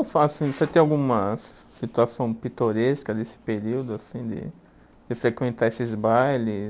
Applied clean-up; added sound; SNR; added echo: none; none; none; none.